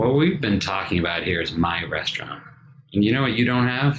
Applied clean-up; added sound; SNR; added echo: none; none; none; none.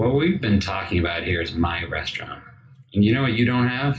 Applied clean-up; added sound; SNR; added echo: none; none; none; reverberation time 0.4 s.